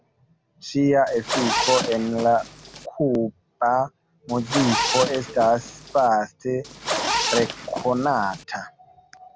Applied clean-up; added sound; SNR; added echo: none; Zipper (clothing); 4 dB; none.